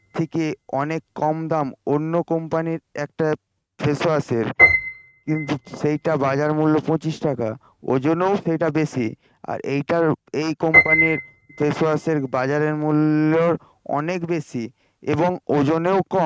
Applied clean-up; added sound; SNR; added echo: neural mask model RNNoise.